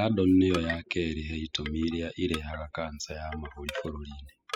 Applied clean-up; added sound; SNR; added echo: classical method spectral subtraction.